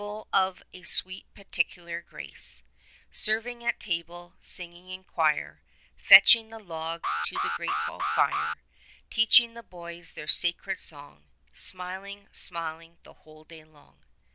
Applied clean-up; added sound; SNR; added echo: none; Alarm; 1 dB; none.